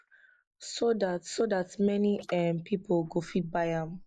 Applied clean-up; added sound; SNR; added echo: neural mask model Resemble Enhance denoiser.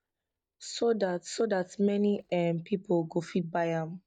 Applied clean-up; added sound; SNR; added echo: neural mask model DeepFilterNet 3.